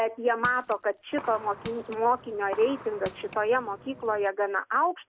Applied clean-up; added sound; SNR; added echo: none; Crushing + Gunshot, gunfire; 15 dB; none.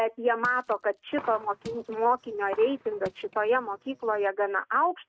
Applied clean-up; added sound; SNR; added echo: neural mask model RNNoise.